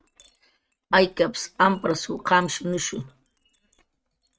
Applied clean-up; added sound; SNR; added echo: neural mask model RNNoise.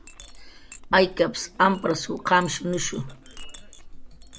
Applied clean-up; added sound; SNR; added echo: none; Chink, clink; 15 dB; none.